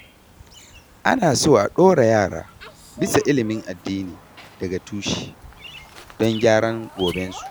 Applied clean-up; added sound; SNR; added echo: none; Bird vocalization, bird call, bird song; 19 dB; none.